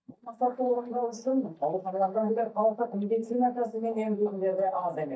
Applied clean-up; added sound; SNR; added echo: neural mask model DeepFilterNet 3.